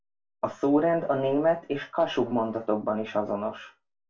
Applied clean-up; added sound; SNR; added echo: none; none; none; reverberation time 0.2 s.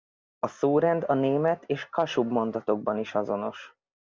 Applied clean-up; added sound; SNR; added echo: none; none; none; none.